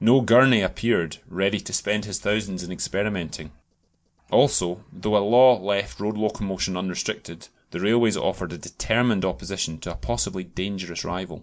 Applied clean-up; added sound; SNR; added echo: none; none; none; none.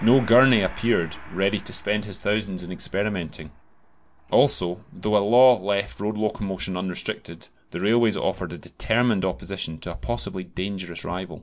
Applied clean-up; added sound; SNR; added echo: none; Gong; 20 dB; none.